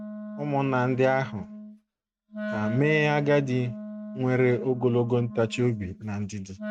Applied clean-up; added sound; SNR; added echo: neural mask model RNNoise.